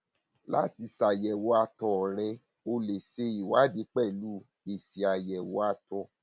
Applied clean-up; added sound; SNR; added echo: none; none; none; none.